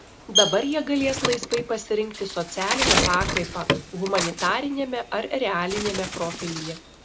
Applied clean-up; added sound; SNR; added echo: none; Bird; 2 dB; none.